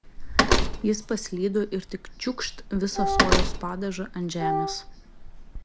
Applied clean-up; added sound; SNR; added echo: none; Wind instrument, woodwind instrument + Slam; -3 dB; none.